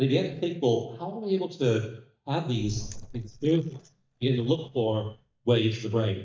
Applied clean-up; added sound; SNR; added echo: neural mask model DeepFilterNet 3.